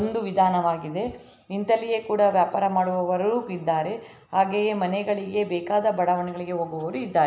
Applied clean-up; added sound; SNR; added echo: none; none; none; none.